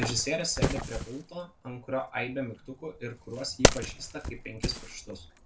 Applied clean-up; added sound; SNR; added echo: none; Wood; -3 dB; reverberation time 0.2 s.